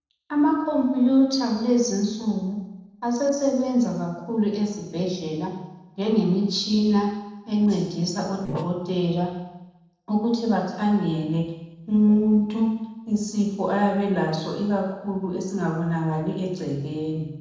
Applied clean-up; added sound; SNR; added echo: neural separator model SepFormer DNS4.